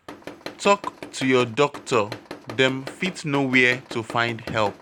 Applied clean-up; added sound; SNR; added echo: none; Tools; 14 dB; none.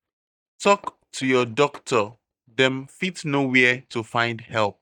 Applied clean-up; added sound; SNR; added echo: neural mask model DeepFilterNet 3.